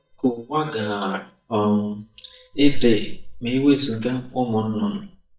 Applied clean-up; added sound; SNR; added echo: neural mask model DeepFilterNet 3.